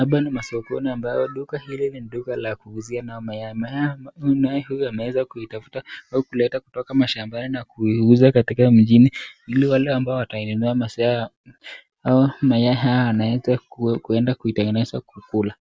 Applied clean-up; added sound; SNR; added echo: none; none; none; none.